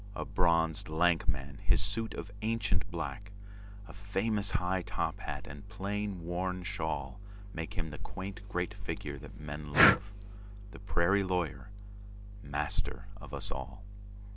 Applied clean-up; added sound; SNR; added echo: none; Breathing; 4 dB; none.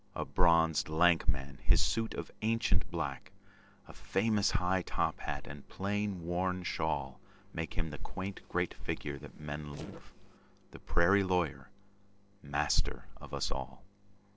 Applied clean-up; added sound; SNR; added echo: neural separator model SepFormer DNS4.